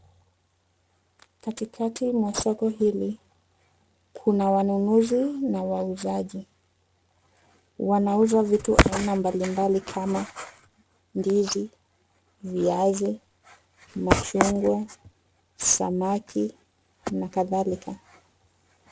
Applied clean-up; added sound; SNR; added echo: none; none; none; none.